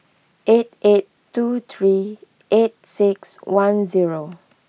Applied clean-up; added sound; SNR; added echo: none; none; none; none.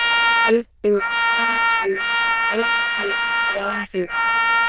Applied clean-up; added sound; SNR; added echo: neural diffusion model UNIVERSE++.